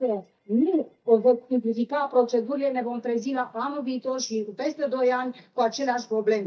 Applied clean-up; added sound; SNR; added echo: neural mask model DeepFilterNet 3.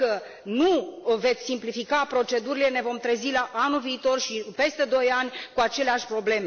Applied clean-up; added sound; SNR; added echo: none; none; none; none.